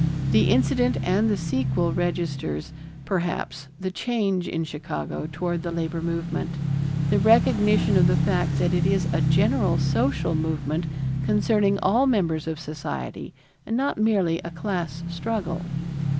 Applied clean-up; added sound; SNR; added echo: none; Motorcycle / Engine; 2 dB; none.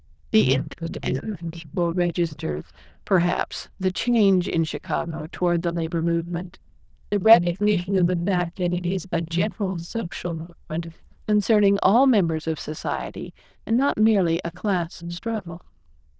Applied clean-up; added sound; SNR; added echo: neural diffusion model UNIVERSE++.